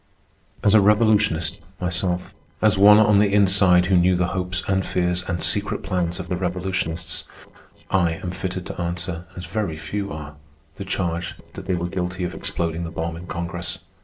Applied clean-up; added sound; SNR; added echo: neural separator model SepFormer DNS4.